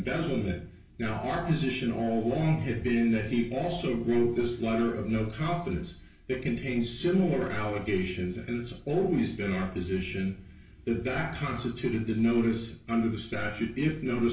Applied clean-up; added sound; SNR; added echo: none; none; none; reverberation time 0.3 s.